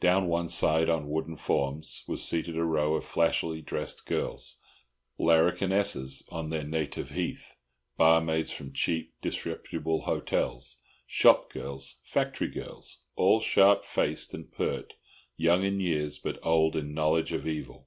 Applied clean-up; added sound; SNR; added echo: none; none; none; none.